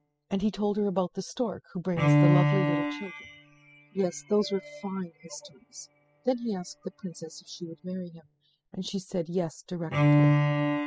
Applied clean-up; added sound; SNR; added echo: classical method spectral subtraction.